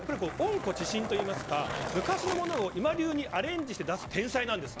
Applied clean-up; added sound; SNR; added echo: none; Skateboard; 7 dB; none.